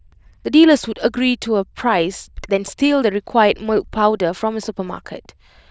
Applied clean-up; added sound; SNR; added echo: neural diffusion model UNIVERSE++.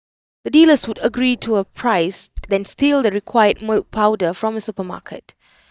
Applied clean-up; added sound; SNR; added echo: neural mask model DeepFilterNet 3.